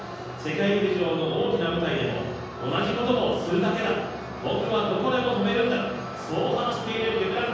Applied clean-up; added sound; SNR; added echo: none; none; none; reverberation time 1.3 s.